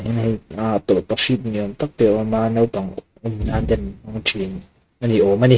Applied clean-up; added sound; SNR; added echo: neural mask model RNNoise.